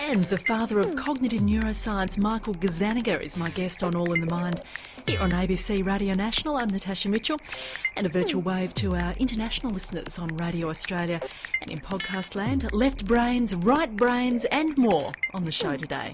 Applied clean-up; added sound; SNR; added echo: none; none; none; none.